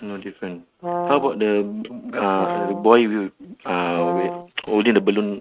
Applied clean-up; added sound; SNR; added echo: neural mask model RNNoise.